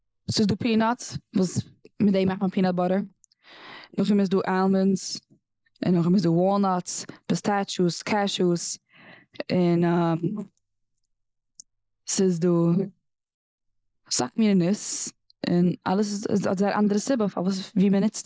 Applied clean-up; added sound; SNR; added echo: neural mask model Resemble Enhance denoiser.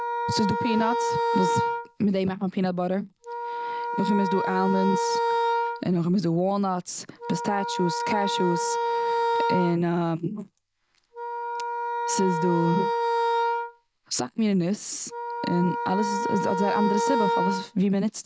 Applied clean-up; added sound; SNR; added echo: none; Wind instrument, woodwind instrument; 1 dB; none.